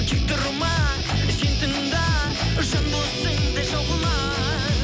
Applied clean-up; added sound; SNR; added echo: none; Guitar; 7 dB; none.